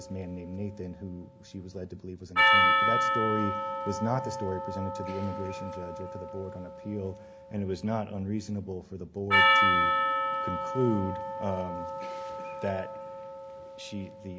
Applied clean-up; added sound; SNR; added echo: none; Percussion; -5 dB; none.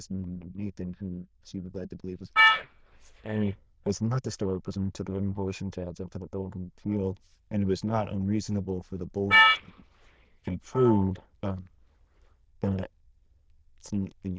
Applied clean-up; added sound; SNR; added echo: neural diffusion model UNIVERSE++.